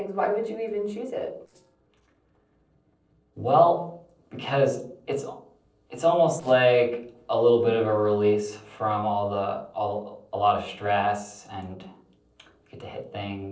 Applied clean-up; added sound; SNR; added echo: neural separator model SepFormer DNS4.